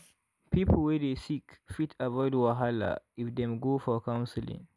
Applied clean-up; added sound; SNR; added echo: none; none; none; none.